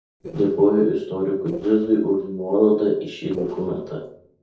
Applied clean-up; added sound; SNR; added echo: neural separator model SepFormer DNS4.